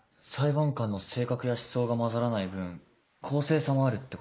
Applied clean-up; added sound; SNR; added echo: neural mask model Resemble Enhance denoiser.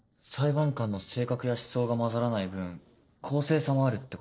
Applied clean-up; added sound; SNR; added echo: neural separator model SepFormer DNS4.